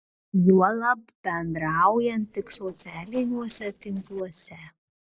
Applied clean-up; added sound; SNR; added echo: neural separator model SepFormer DNS4.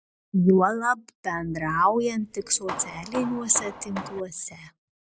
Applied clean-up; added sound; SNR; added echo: none; Hammer; 12 dB; none.